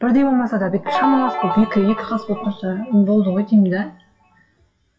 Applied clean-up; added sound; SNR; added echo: classical method WPE with log-MMSE.